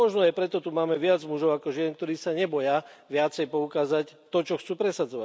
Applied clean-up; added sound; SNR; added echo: none; none; none; none.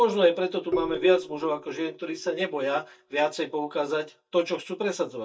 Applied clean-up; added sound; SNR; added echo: neural mask model DeepFilterNet 3.